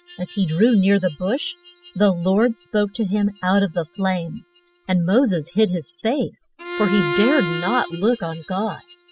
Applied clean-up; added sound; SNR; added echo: classical method spectral subtraction.